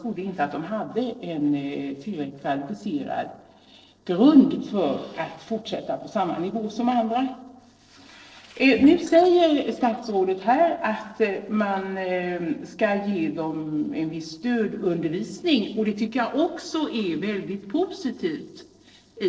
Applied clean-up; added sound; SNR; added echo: neural separator model SepFormer DNS4.